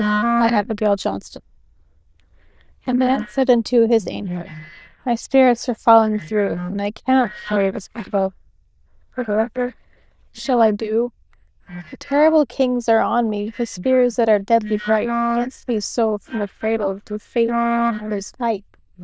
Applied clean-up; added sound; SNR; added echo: neural diffusion model UNIVERSE++.